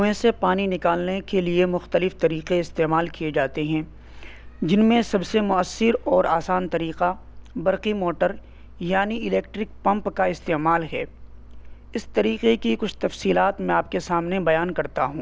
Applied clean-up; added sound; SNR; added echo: none; Engine; 17 dB; none.